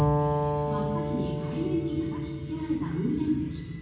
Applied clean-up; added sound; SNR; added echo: none; Bowed string instrument; 0 dB; reverberation time 1.2 s.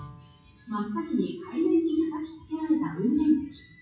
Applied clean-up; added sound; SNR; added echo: classical method WPE with log-MMSE.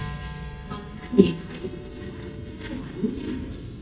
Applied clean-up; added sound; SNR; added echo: neural mask model DeepFilterNet 3.